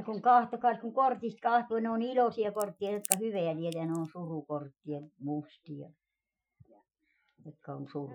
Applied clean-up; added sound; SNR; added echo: classical method Wiener filter.